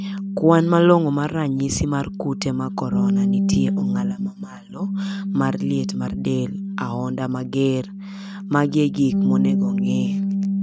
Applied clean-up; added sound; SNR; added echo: neural mask model RNNoise.